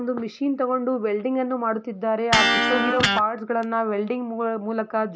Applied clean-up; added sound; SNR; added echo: none; Electric guitar; 0 dB; none.